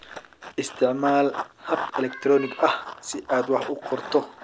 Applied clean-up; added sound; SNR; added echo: none; Run; 12 dB; none.